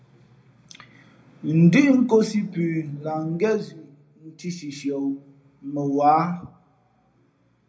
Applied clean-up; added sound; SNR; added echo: none; none; none; reverberation time 0.3 s.